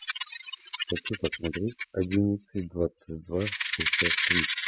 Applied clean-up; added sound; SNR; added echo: classical method spectral subtraction.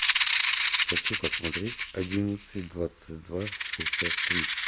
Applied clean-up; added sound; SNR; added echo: none; Rattle (instrument); -5 dB; none.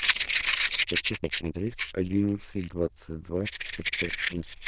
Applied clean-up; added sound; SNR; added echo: neural diffusion model UNIVERSE++.